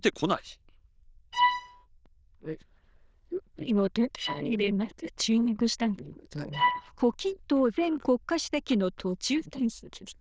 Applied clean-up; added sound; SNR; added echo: neural diffusion model UNIVERSE++.